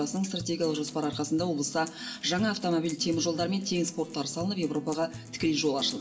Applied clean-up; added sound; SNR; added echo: none; Acoustic guitar; 14 dB; reverberation time 0.7 s.